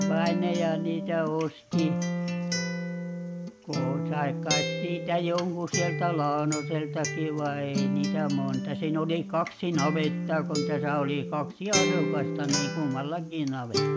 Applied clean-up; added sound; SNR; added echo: none; Acoustic guitar; 1 dB; none.